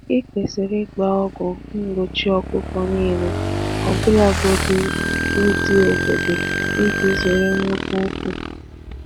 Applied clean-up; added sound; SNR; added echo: none; Motorcycle / Engine + Bowed string instrument; 3 dB; none.